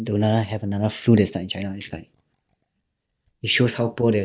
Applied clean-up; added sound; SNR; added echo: neural mask model DeepFilterNet 3.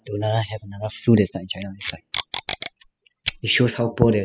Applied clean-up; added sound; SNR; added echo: classical method spectral subtraction.